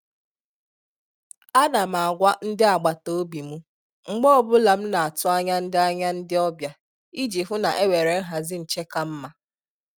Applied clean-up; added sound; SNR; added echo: none; none; none; none.